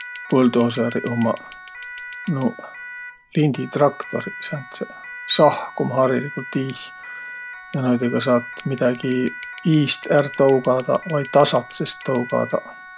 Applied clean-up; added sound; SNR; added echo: none; Scissors + Siren; 12 dB; none.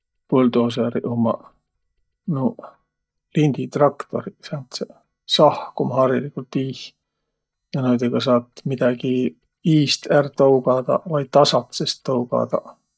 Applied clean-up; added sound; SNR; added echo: neural mask model DeepFilterNet 3.